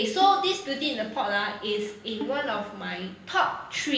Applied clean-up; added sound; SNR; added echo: none; Bowed string instrument; 17 dB; reverberation time 0.8 s.